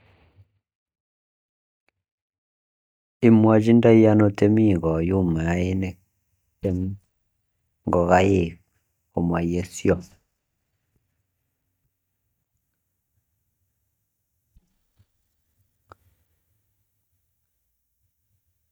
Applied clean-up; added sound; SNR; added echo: neural mask model DeepFilterNet 3.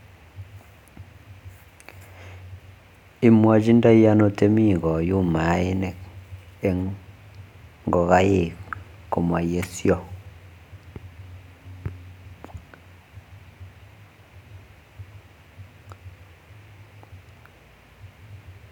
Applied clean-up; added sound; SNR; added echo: none; none; none; none.